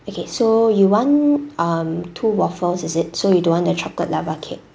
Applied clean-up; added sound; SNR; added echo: none; none; none; none.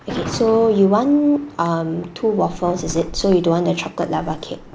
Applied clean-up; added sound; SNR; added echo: none; Chewing, mastication + Thunder; 14 dB; none.